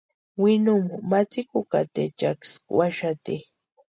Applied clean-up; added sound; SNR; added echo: none; none; none; none.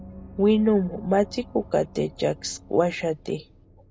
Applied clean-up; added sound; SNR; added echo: none; Gong; 20 dB; none.